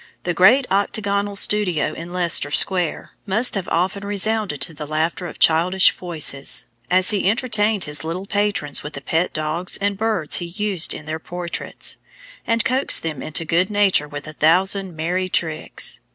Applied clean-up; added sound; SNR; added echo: none; none; none; none.